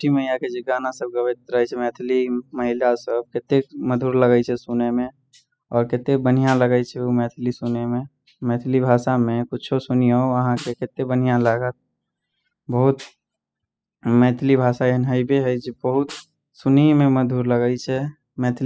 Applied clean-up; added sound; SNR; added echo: classical method spectral subtraction.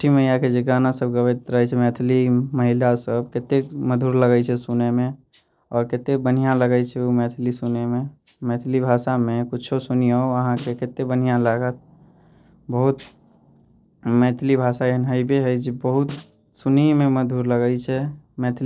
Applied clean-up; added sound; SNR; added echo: neural separator model SepFormer DNS4.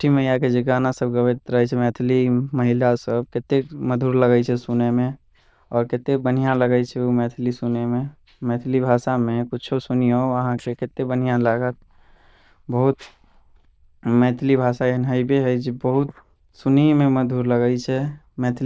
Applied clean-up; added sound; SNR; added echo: neural diffusion model UNIVERSE++.